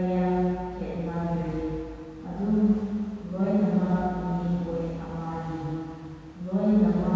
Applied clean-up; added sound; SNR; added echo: none; none; none; reverberation time 2.1 s.